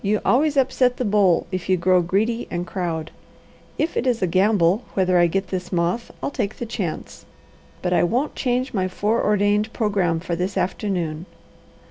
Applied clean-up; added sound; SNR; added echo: none; none; none; none.